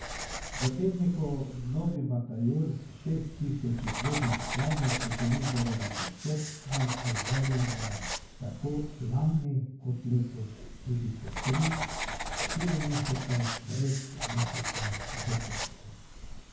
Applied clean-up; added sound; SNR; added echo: none; Writing; 6 dB; reverberation time 0.9 s.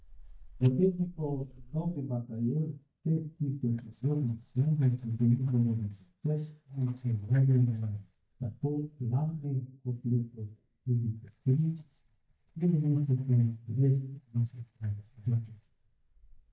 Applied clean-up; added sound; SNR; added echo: neural mask model DeepFilterNet 3.